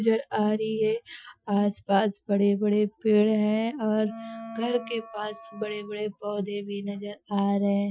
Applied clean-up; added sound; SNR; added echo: classical method Wiener filter.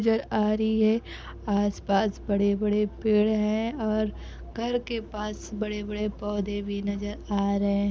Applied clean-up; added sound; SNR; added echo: none; none; none; none.